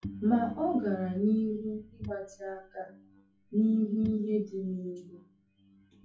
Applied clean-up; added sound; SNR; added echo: classical method WPE with log-MMSE.